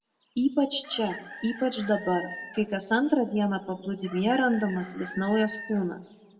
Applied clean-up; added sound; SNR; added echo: none; Chicken, rooster; 16 dB; reverberation time 0.9 s.